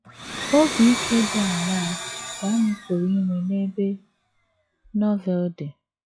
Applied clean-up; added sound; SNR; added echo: classical method log-MMSE.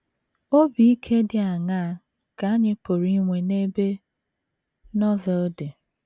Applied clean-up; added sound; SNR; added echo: none; none; none; none.